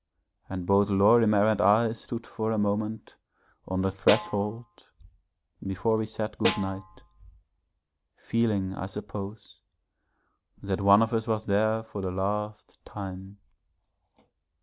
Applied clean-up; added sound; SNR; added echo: none; Snare drum; 6 dB; none.